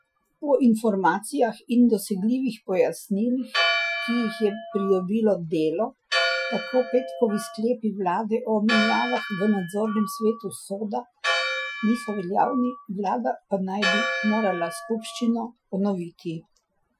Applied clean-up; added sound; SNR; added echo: classical method Wiener filter.